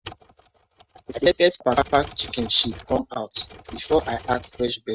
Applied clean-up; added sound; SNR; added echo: neural mask model RNNoise.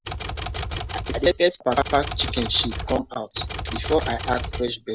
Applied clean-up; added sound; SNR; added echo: none; Typewriter; 6 dB; none.